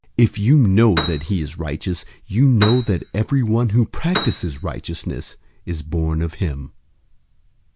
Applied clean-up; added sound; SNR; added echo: none; Piano; 9 dB; none.